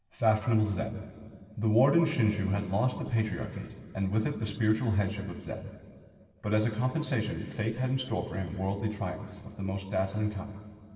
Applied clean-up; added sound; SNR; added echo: none; none; none; reverberation time 2.1 s.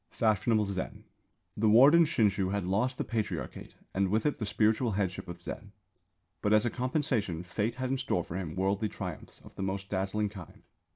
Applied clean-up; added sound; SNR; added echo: none; none; none; none.